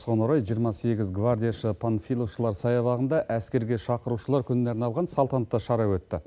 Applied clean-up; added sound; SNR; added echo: none; none; none; none.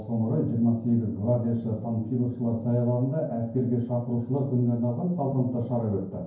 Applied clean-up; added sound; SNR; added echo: none; none; none; reverberation time 0.9 s.